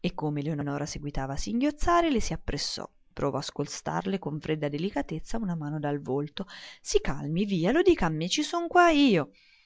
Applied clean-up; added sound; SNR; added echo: none; none; none; none.